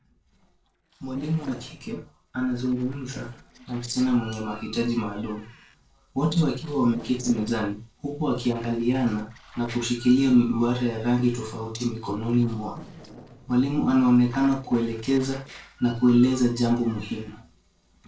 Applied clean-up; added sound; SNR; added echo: neural separator model SepFormer DNS4.